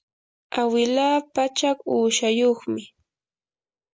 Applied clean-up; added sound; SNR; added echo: none; none; none; none.